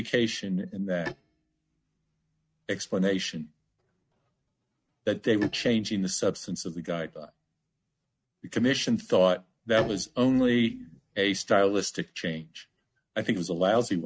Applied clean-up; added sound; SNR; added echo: neural mask model RNNoise.